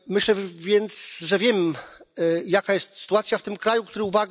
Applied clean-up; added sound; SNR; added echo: none; none; none; none.